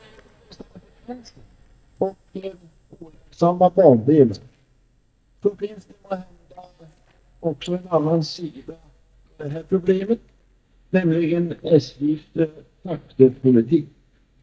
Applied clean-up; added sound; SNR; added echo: neural mask model DeepFilterNet 3.